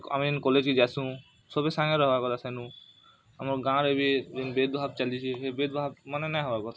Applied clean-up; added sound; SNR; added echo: none; none; none; none.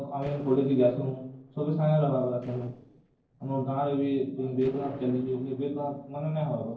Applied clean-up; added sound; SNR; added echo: neural separator model SepFormer DNS4.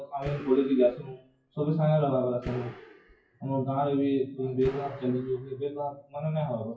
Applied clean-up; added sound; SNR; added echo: classical method WPE with log-MMSE.